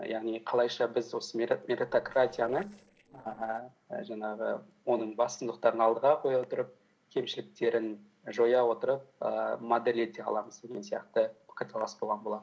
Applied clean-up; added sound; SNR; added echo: neural separator model SepFormer DNS4.